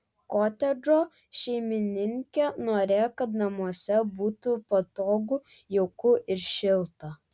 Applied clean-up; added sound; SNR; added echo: none; none; none; none.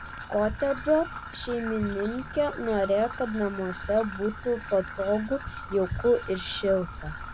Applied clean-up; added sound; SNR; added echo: none; Trickle, dribble / Traffic noise, roadway noise; 10 dB; none.